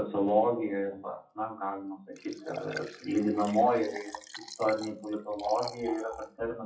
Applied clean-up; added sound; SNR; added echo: classical method WPE with log-MMSE.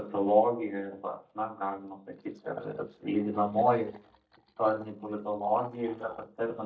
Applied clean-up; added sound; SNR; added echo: neural mask model DeepFilterNet 3.